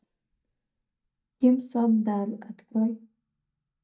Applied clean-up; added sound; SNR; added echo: neural mask model DeepFilterNet 3.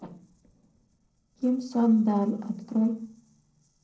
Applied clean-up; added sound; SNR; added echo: neural separator model SepFormer DNS4.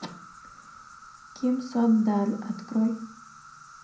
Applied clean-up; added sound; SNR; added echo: none; Insect; 20 dB; reverberation time 0.6 s.